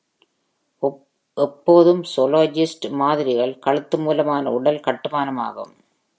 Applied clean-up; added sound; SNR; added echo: none; none; none; none.